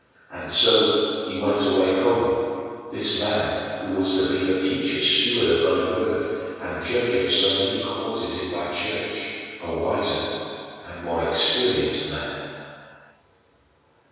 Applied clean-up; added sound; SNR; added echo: none; none; none; reverberation time 2.2 s.